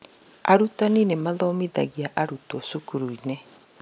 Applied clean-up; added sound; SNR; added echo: none; none; none; none.